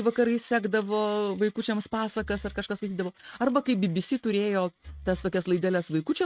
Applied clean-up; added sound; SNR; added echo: neural mask model RNNoise.